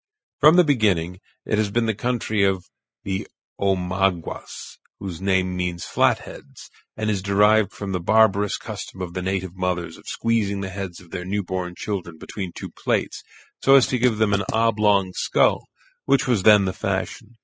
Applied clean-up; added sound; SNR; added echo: classical method spectral subtraction.